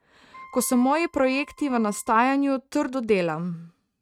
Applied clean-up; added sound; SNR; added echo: neural mask model RNNoise.